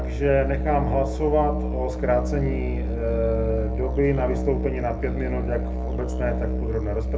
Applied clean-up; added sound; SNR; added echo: none; Musical instrument; 0 dB; reverberation time 0.3 s.